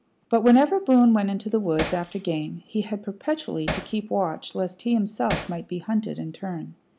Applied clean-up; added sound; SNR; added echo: none; Hammer; 8 dB; none.